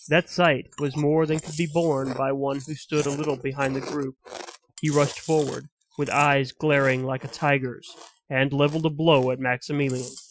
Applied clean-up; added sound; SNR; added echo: classical method Wiener filter.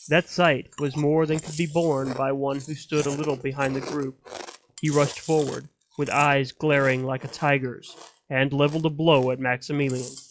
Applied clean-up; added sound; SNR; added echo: classical method log-MMSE.